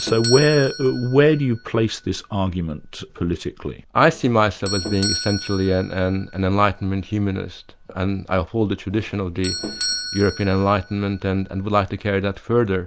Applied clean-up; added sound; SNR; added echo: none; Doorbell; 12 dB; none.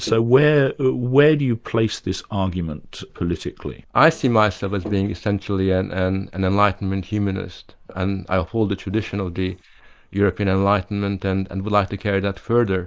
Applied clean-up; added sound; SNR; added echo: neural mask model Resemble Enhance denoiser.